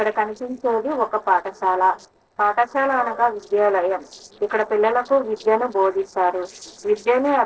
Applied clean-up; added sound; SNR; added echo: neural separator model SepFormer DNS4.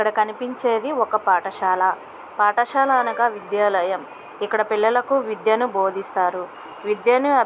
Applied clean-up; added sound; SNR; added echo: none; none; none; none.